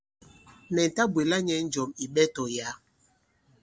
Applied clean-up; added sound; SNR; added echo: none; none; none; none.